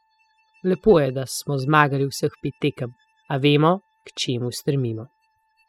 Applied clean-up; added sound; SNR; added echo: classical method spectral subtraction.